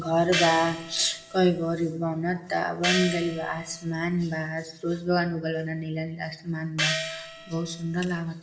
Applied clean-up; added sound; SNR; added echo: none; Gong; 6 dB; reverberation time 0.6 s.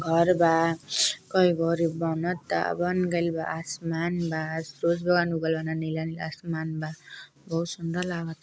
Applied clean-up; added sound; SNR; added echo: none; none; none; none.